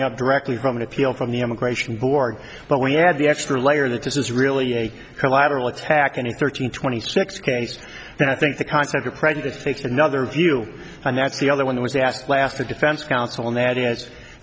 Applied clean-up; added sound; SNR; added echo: none; none; none; none.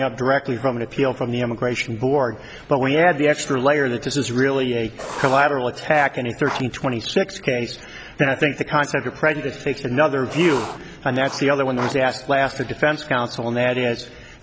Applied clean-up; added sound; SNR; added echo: none; Writing; 12 dB; none.